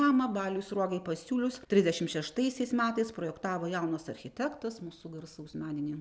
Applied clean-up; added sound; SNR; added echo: none; none; none; none.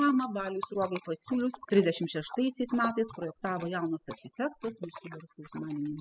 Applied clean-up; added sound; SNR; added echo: classical method spectral subtraction.